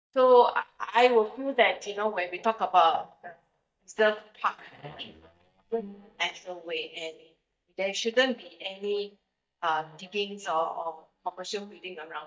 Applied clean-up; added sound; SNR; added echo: neural mask model DeepFilterNet 3.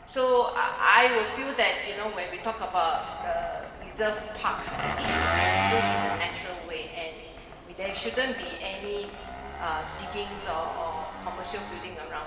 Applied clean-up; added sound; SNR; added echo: none; Engine; 4 dB; reverberation time 2.1 s.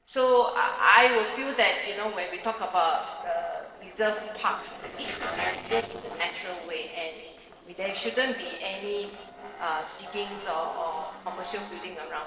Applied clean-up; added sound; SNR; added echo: neural separator model SepFormer DNS4.